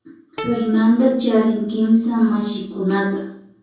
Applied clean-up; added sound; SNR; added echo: none; Plucked string instrument; 19 dB; reverberation time 0.6 s.